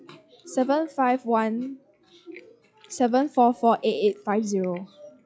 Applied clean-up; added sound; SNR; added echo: classical method log-MMSE.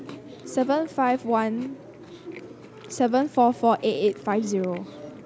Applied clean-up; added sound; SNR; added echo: none; Chewing, mastication; 16 dB; none.